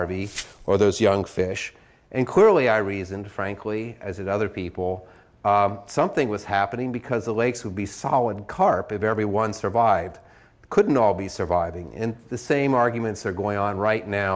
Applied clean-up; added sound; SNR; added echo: none; Glass; 19 dB; none.